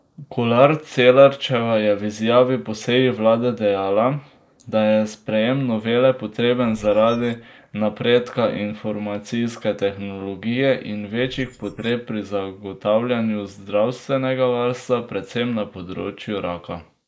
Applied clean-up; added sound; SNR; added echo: neural mask model Resemble Enhance denoiser.